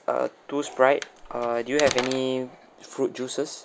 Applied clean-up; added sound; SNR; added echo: none; Microwave oven; 18 dB; none.